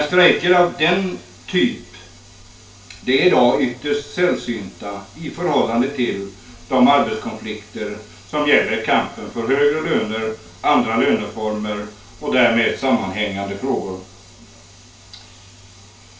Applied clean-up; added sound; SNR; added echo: none; none; none; reverberation time 0.2 s.